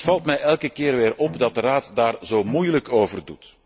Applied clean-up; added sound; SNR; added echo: none; Bowed string instrument; 19 dB; none.